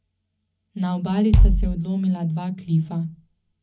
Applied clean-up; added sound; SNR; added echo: none; Bass drum; -4 dB; reverberation time 0.4 s.